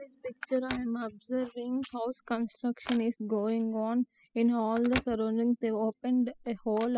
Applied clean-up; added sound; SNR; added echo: classical method spectral subtraction.